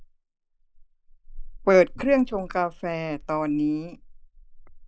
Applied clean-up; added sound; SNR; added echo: neural mask model Resemble Enhance denoiser.